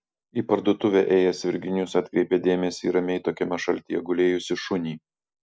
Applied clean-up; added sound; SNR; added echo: none; none; none; none.